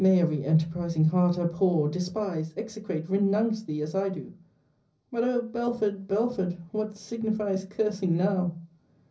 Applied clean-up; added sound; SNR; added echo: none; none; none; reverberation time 0.5 s.